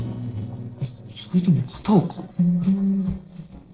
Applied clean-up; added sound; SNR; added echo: neural separator model SepFormer DNS4.